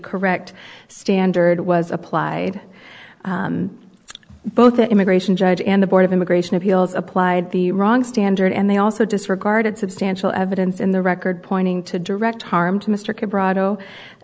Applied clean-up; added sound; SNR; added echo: none; none; none; none.